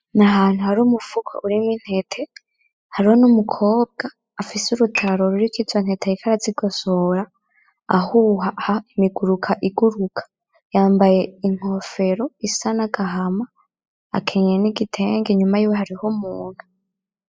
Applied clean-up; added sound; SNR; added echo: classical method spectral subtraction.